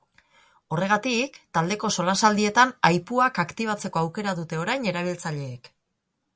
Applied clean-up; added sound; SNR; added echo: none; none; none; none.